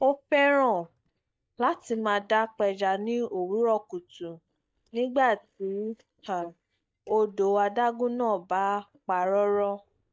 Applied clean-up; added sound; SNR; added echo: neural mask model DeepFilterNet 3.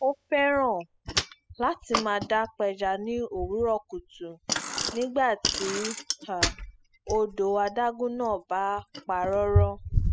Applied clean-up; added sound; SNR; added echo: classical method spectral subtraction.